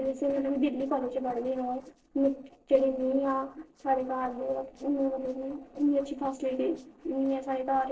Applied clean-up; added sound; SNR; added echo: neural separator model SepFormer DNS4.